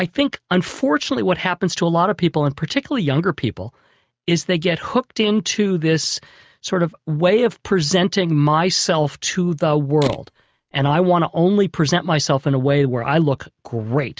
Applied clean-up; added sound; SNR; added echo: neural mask model RNNoise.